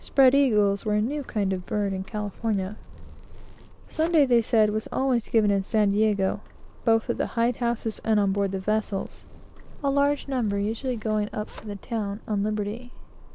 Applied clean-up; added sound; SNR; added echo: none; Zipper (clothing); 15 dB; none.